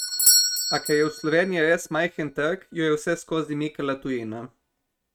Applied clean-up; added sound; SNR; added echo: neural mask model RNNoise.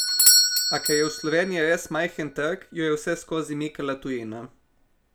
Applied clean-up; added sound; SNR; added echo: none; Bell / Doorbell; -1 dB; none.